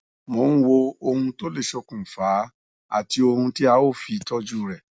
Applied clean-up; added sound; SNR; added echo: none; none; none; none.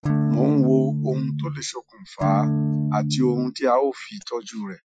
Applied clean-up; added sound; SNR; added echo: classical method Wiener filter.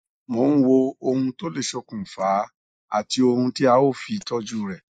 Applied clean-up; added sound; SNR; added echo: neural mask model Resemble Enhance denoiser.